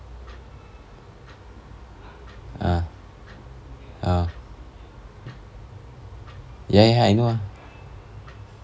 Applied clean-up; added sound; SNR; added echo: none; none; none; none.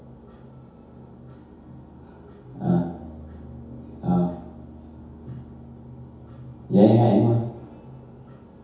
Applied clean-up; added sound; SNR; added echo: none; Brass instrument; 20 dB; reverberation time 0.8 s.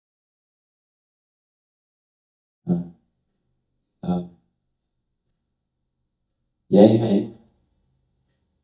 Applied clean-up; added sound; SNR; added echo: neural mask model DeepFilterNet 3.